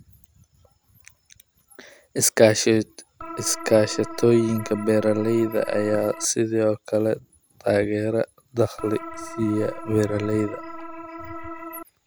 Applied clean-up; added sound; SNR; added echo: none; Organ; 12 dB; none.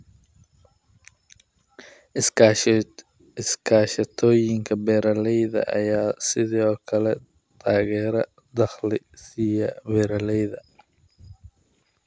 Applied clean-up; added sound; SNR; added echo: none; none; none; none.